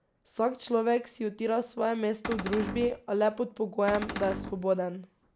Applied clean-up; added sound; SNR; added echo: none; Cupboard open or close; 7 dB; none.